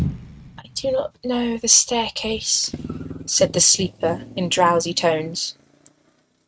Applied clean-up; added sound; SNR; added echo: neural mask model RNNoise.